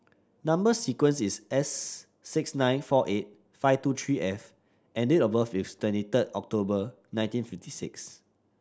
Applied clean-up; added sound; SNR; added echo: none; none; none; none.